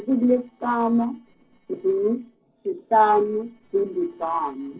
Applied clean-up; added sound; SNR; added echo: neural separator model SepFormer DNS4.